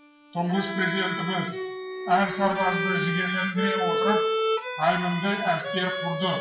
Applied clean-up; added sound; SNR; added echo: classical method WPE with log-MMSE.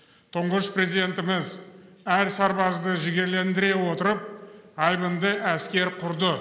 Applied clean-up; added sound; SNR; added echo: none; none; none; none.